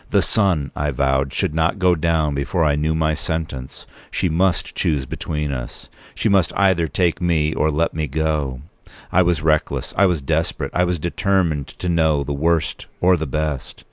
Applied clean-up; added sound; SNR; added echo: none; none; none; none.